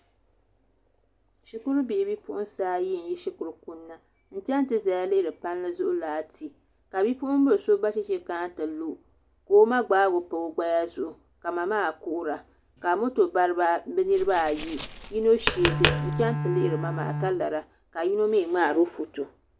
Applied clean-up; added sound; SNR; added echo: none; Bowed string instrument + Tap; 3 dB; none.